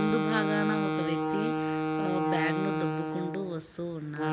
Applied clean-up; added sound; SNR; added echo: none; Wind instrument, woodwind instrument; -3 dB; none.